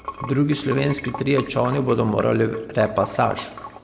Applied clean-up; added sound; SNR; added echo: none; Sink (filling or washing) / Water; 14 dB; none.